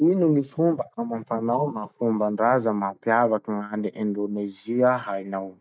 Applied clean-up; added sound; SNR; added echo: none; none; none; none.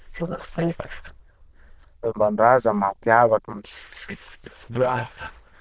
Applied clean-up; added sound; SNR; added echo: neural diffusion model UNIVERSE++.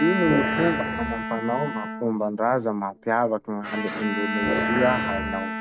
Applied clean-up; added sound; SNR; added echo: none; Bowed string instrument + Growling; 2 dB; none.